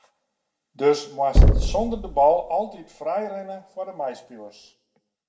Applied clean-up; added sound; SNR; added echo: none; Knock; -3 dB; reverberation time 0.5 s.